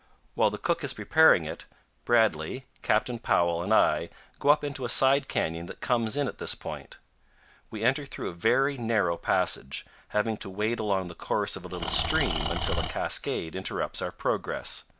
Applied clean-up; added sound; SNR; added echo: none; Engine / Tools; 2 dB; none.